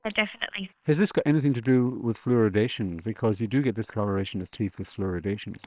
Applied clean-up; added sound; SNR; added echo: neural separator model SepFormer WHAM!.